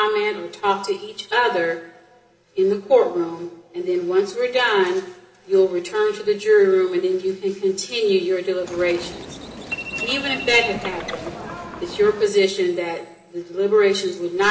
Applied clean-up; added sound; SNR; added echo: none; Subway, metro, underground; 10 dB; reverberation time 2.1 s.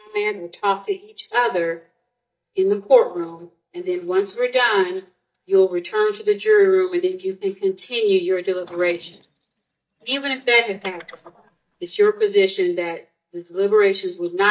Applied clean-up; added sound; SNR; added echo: neural mask model DeepFilterNet 3.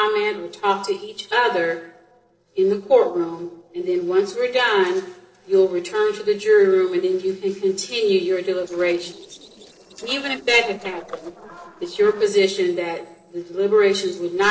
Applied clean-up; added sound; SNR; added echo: neural separator model SepFormer DNS4.